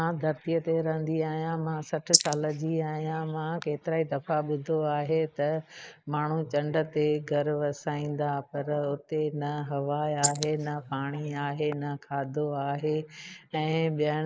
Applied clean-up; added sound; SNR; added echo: neural mask model Resemble Enhance denoiser.